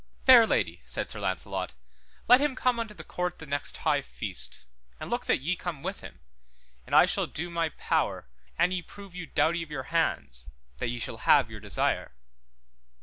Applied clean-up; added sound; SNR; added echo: none; none; none; none.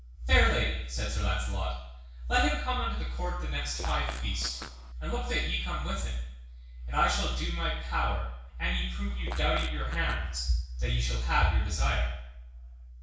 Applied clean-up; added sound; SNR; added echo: none; Fart; 15 dB; reverberation time 0.6 s.